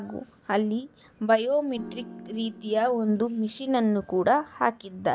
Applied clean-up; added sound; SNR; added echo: none; Piano; 18 dB; none.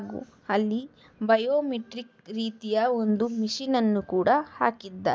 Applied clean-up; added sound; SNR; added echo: none; none; none; none.